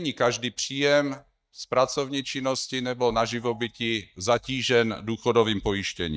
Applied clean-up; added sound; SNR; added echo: neural mask model DeepFilterNet 3.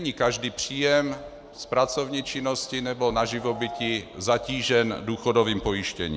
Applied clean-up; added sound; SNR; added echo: none; Piano; 11 dB; none.